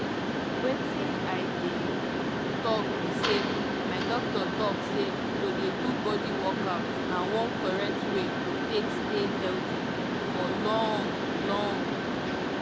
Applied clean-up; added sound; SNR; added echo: none; Mechanisms; -4 dB; none.